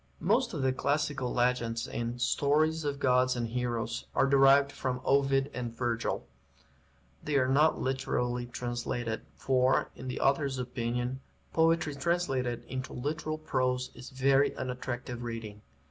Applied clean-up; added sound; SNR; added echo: none; none; none; none.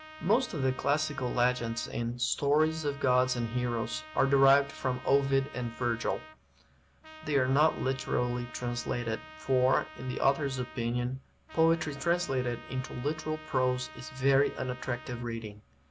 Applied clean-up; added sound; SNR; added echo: none; Trumpet; 19 dB; none.